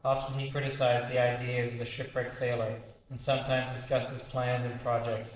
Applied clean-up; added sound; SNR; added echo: neural separator model SepFormer DNS4.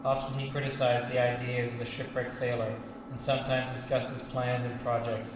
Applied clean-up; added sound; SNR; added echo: none; Engine; 12 dB; reverberation time 0.9 s.